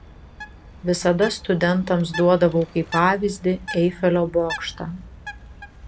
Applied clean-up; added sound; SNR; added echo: none; Bird; 15 dB; none.